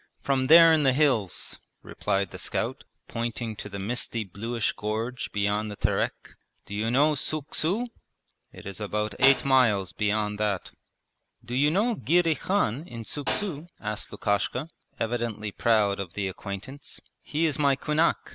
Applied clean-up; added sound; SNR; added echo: none; Hi-hat; 0 dB; none.